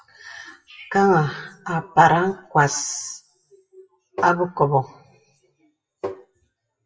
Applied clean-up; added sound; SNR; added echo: classical method WPE with log-MMSE.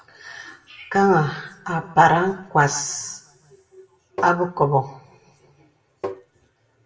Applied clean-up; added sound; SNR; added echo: none; Tap; 9 dB; reverberation time 0.6 s.